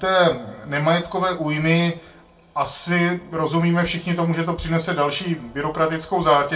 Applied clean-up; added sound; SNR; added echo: none; none; none; reverberation time 0.2 s.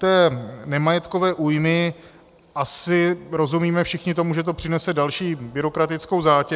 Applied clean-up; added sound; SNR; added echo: none; none; none; none.